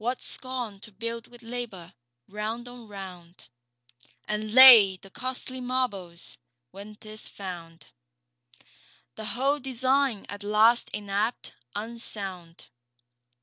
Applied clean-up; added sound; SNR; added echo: none; none; none; none.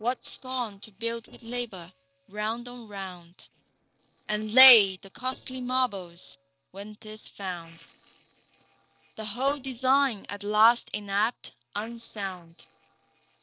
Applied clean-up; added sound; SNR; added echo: neural separator model SepFormer DNS4.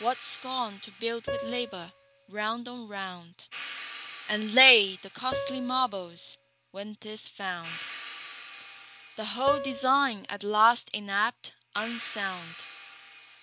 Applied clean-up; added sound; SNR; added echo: none; Hi-hat + Piano; 12 dB; none.